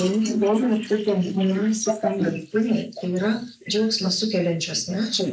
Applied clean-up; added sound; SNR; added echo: neural mask model Resemble Enhance denoiser.